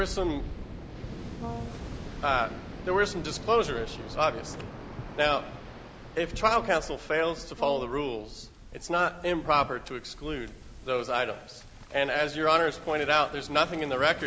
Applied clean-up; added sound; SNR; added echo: none; Waves, surf + Brass instrument; 11 dB; none.